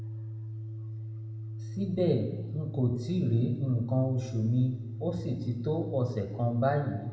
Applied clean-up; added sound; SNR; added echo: none; Organ; 7 dB; reverberation time 1.0 s.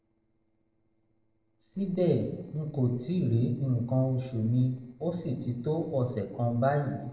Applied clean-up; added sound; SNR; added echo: neural separator model SepFormer DNS4.